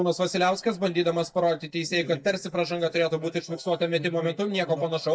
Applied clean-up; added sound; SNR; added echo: neural mask model DeepFilterNet 3.